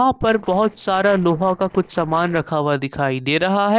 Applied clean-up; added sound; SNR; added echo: neural separator model SepFormer DNS4.